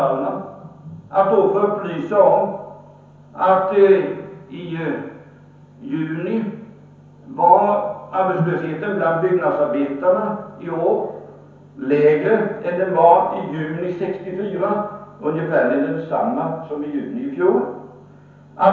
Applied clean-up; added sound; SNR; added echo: none; none; none; reverberation time 0.9 s.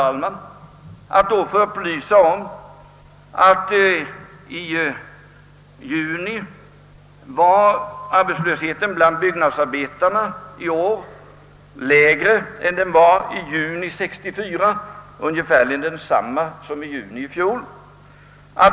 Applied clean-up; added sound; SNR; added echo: none; none; none; none.